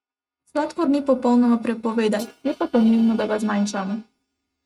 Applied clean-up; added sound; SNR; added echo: neural mask model RNNoise.